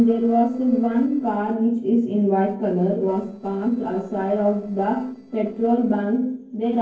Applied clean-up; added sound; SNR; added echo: neural separator model SepFormer DNS4.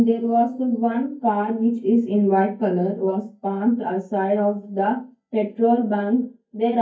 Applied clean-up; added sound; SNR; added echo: neural mask model DeepFilterNet 3.